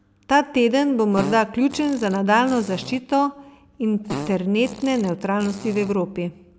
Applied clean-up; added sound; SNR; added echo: none; Fart; 15 dB; none.